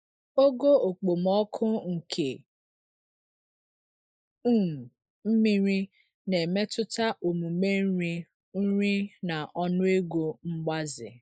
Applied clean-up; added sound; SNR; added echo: neural mask model Resemble Enhance denoiser.